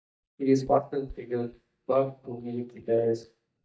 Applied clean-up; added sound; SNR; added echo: neural mask model DeepFilterNet 3.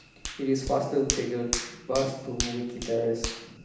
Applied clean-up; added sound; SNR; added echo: none; Hands; 6 dB; reverberation time 0.8 s.